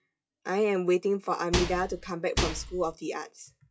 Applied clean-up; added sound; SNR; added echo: classical method log-MMSE.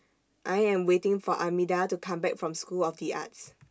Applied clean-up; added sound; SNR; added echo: none; none; none; none.